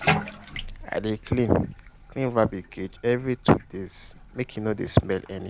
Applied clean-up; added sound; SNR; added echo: none; Bathtub (filling or washing); 8 dB; none.